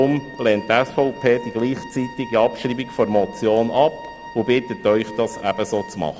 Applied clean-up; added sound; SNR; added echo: none; Wind instrument, woodwind instrument; 18 dB; none.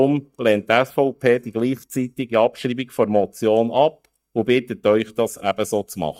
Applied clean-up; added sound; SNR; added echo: neural mask model DeepFilterNet 3.